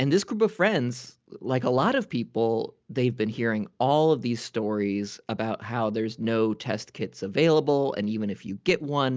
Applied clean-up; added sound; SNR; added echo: none; none; none; none.